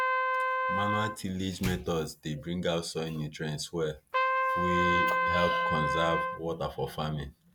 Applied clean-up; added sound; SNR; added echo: none; Trumpet; -2 dB; none.